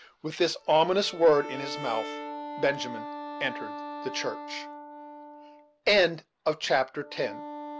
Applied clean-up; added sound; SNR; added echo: none; Bowed string instrument + Wind instrument, woodwind instrument; 11 dB; none.